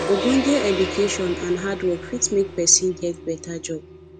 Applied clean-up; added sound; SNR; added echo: none; Gong; 8 dB; none.